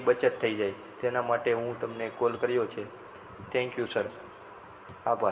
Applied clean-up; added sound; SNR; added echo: none; none; none; reverberation time 1.8 s.